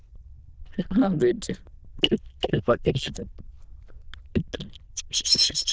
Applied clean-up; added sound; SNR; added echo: neural diffusion model UNIVERSE++.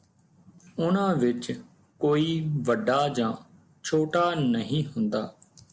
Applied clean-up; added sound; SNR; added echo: none; none; none; none.